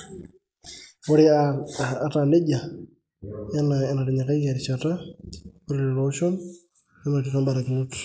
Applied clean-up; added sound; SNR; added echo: neural mask model Resemble Enhance denoiser.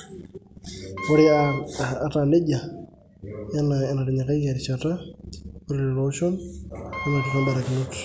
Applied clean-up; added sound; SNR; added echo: none; Wind instrument, woodwind instrument; 10 dB; none.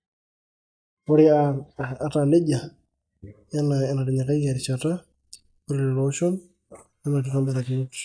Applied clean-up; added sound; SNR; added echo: neural mask model DeepFilterNet 3.